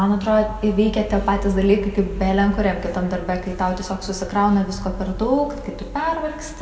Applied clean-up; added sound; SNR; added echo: none; none; none; none.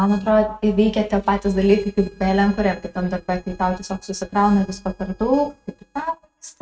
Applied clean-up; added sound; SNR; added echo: neural mask model RNNoise.